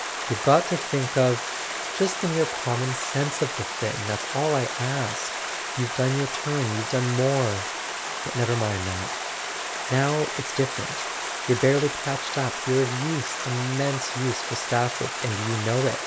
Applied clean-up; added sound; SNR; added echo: none; Stream; 4 dB; none.